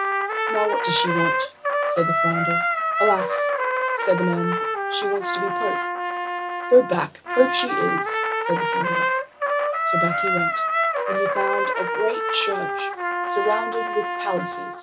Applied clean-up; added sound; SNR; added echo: none; Trumpet; -2 dB; none.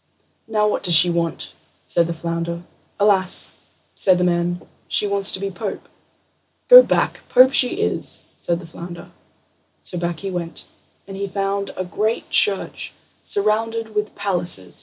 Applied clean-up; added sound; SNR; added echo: none; none; none; none.